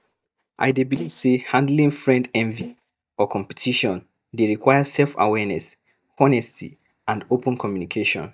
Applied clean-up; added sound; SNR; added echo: neural mask model DeepFilterNet 3.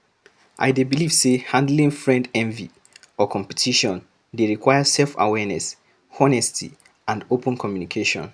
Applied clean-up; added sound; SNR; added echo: none; none; none; none.